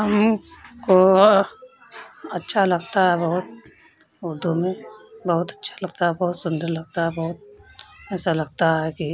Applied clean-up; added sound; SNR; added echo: none; none; none; none.